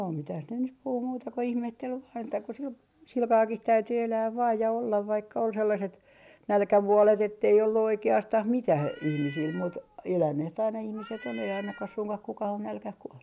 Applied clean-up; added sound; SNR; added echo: none; Meow; 18 dB; none.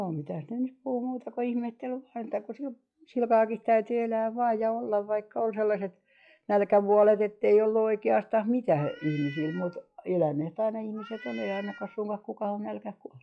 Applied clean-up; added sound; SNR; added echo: classical method log-MMSE.